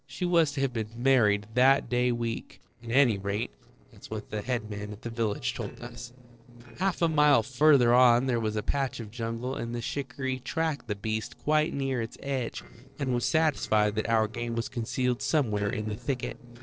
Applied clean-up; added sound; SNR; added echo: neural separator model SepFormer DNS4.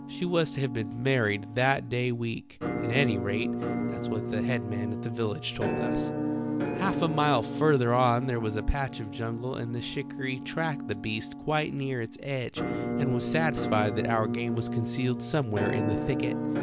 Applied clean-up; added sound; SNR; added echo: none; Musical instrument; 3 dB; none.